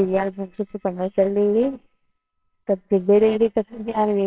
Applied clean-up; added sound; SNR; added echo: neural separator model SepFormer WHAMR!.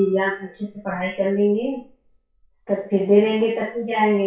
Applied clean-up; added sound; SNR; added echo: classical method WPE with log-MMSE.